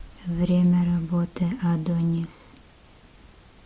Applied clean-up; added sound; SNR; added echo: none; none; none; none.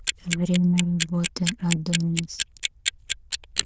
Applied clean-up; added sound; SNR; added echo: neural diffusion model UNIVERSE++.